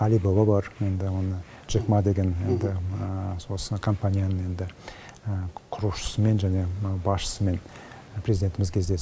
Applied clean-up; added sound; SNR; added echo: none; none; none; none.